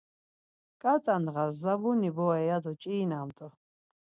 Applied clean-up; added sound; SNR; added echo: none; none; none; none.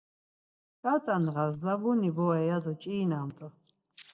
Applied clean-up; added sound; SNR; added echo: neural mask model DeepFilterNet 3.